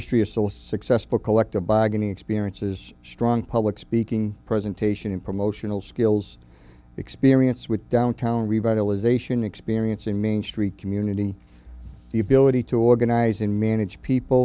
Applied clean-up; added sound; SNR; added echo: none; none; none; none.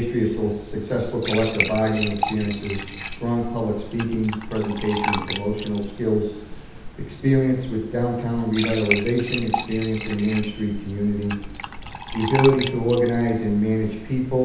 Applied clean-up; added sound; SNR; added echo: none; Fill (with liquid) / Trickle, dribble / Glass; 8 dB; reverberation time 0.9 s.